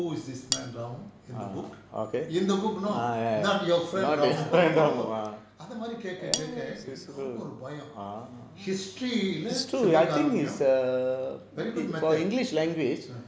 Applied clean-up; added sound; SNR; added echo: none; Cutlery, silverware; 6 dB; none.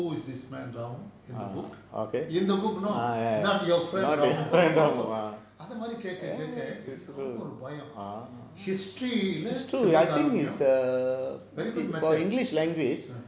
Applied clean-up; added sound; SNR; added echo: none; none; none; none.